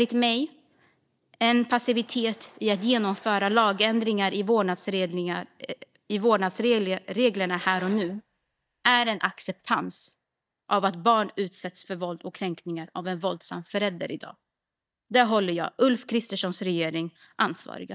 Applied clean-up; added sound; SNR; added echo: neural mask model DeepFilterNet 3.